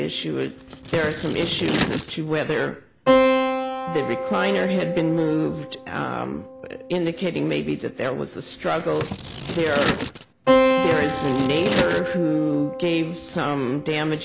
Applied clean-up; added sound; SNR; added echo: none; Keyboard (musical) + Scissors; 1 dB; none.